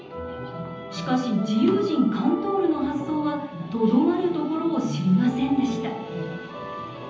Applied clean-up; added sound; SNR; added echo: none; none; none; reverberation time 0.9 s.